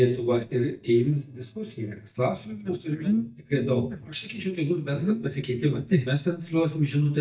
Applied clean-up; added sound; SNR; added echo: neural mask model DeepFilterNet 3.